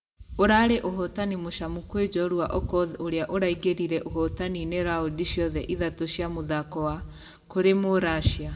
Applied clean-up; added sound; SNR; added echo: none; none; none; reverberation time 0.8 s.